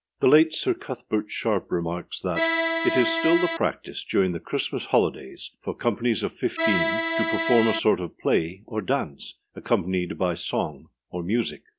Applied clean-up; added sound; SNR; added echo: none; Accordion; -1 dB; none.